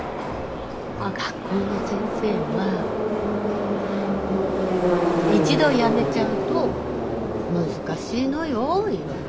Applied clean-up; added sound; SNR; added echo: none; Subway, metro, underground; -2 dB; none.